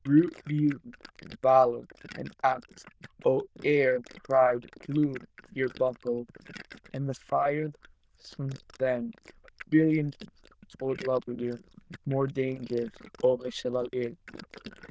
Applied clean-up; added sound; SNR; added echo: neural diffusion model UNIVERSE++.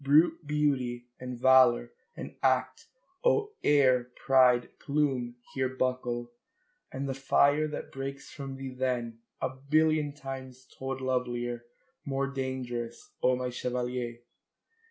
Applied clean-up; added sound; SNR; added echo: none; none; none; none.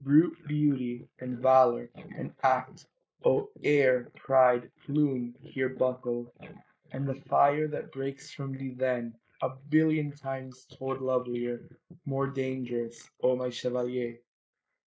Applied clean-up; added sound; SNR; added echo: neural mask model Resemble Enhance denoiser.